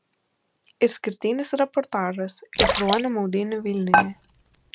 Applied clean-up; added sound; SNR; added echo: none; Dishes, pots, and pans + Splash, splatter; -2 dB; none.